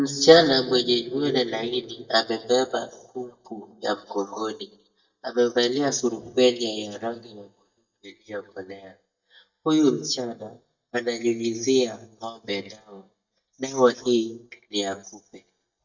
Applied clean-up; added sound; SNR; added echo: neural mask model DeepFilterNet 3.